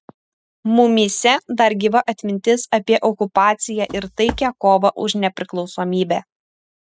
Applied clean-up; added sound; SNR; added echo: classical method spectral subtraction.